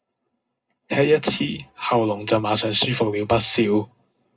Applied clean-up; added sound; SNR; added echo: none; none; none; reverberation time 0.2 s.